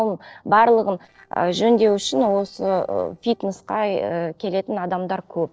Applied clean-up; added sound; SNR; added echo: neural separator model SepFormer DNS4.